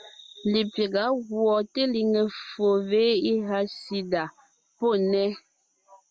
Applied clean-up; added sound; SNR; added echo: none; none; none; none.